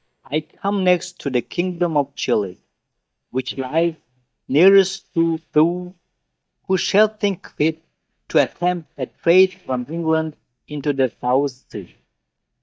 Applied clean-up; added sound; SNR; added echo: neural mask model DeepFilterNet 3.